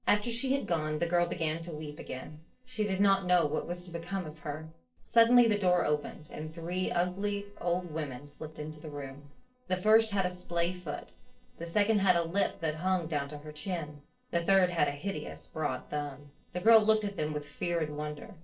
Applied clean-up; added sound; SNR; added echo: neural separator model SepFormer DNS4.